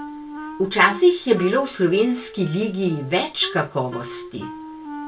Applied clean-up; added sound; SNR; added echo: none; Wind instrument, woodwind instrument; 14 dB; reverberation time 0.2 s.